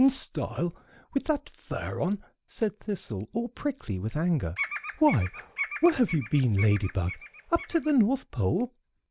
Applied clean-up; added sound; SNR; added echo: none; Bird vocalization, bird call, bird song; 10 dB; none.